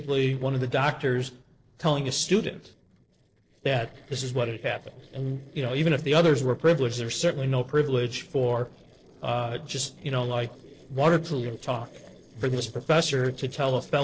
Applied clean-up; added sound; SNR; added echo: neural separator model SepFormer DNS4.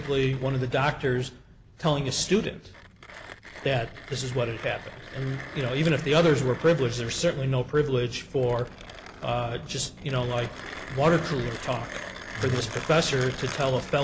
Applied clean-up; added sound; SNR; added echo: none; Mechanisms; 15 dB; none.